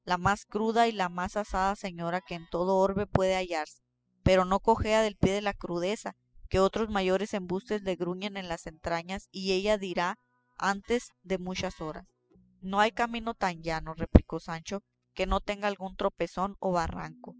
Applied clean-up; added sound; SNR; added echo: classical method spectral subtraction.